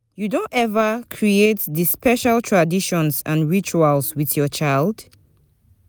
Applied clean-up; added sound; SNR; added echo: none; none; none; none.